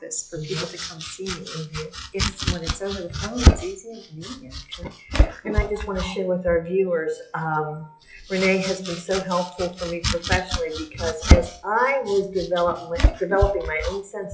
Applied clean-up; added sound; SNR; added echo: classical method WPE with log-MMSE.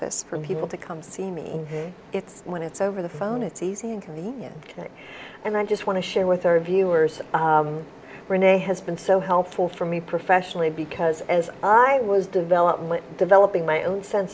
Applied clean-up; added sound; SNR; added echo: none; none; none; none.